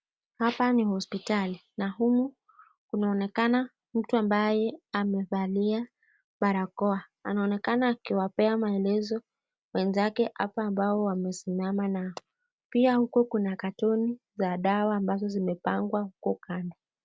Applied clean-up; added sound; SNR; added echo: none; none; none; none.